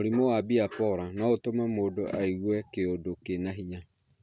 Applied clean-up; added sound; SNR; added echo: none; none; none; none.